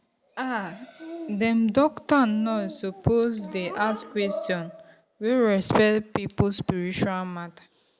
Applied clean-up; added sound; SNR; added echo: none; none; none; none.